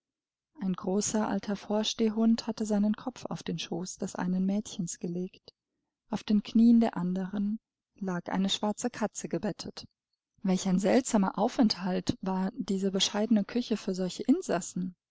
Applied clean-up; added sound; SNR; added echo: none; none; none; none.